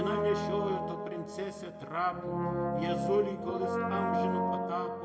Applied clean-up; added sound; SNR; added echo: none; Brass instrument; -3 dB; reverberation time 1.6 s.